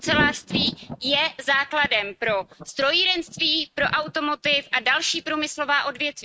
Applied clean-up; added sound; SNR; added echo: neural mask model RNNoise.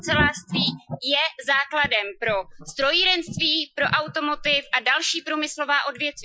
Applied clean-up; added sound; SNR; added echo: classical method Wiener filter.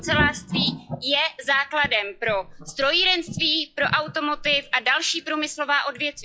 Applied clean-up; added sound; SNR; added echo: classical method log-MMSE.